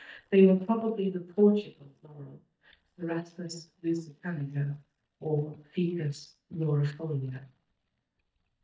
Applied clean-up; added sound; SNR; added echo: neural mask model DeepFilterNet 3.